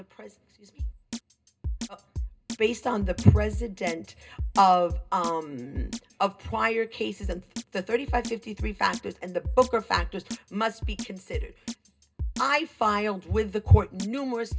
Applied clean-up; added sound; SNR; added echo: none; Drum kit; 9 dB; reverberation time 0.2 s.